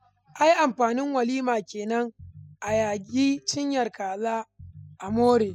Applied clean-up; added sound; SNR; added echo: classical method spectral subtraction.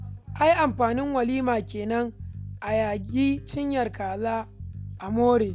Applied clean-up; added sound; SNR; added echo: none; Bass guitar; 13 dB; none.